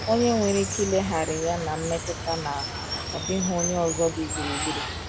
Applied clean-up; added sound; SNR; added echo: none; Water; 5 dB; none.